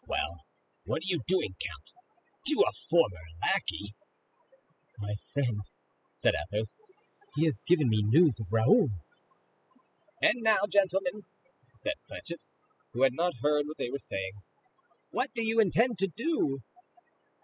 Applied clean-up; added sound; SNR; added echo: classical method spectral subtraction.